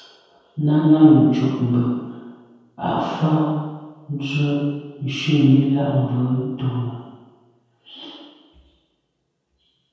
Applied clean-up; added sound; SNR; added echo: none; none; none; reverberation time 1.2 s.